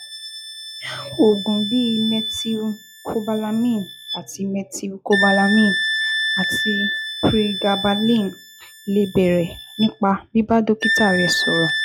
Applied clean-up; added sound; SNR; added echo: classical method log-MMSE.